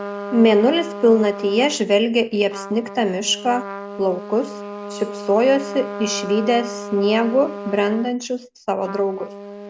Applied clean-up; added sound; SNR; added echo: none; Trumpet; 12 dB; none.